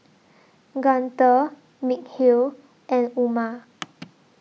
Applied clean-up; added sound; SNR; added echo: none; none; none; none.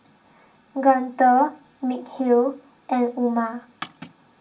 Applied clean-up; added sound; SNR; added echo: none; none; none; reverberation time 0.2 s.